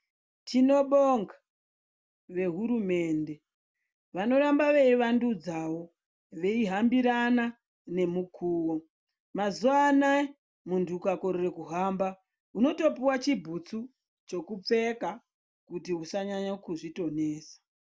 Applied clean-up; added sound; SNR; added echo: none; none; none; none.